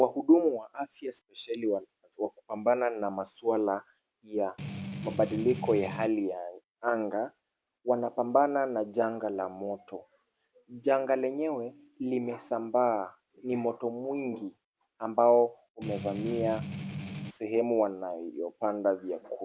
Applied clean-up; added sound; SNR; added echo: none; Strum; 7 dB; none.